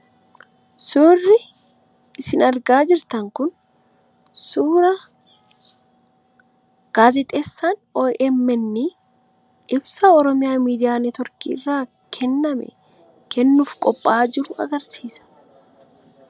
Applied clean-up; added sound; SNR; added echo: none; none; none; none.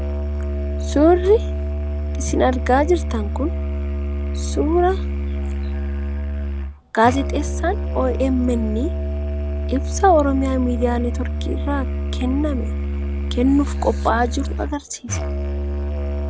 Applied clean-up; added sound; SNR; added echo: none; Musical instrument; 1 dB; none.